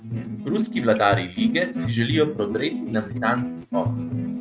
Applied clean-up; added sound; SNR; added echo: neural mask model RNNoise.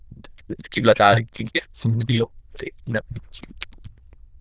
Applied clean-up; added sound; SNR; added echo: neural diffusion model UNIVERSE++.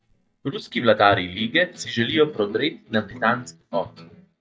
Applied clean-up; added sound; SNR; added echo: neural mask model DeepFilterNet 3.